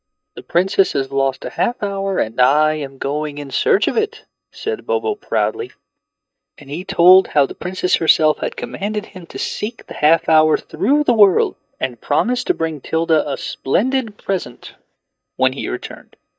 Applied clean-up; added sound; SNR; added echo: neural mask model DeepFilterNet 3.